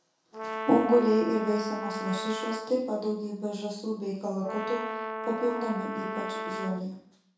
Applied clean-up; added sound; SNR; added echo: none; Brass instrument; 6 dB; reverberation time 0.6 s.